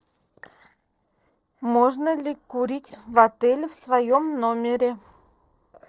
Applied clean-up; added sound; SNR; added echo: neural separator model SepFormer DNS4.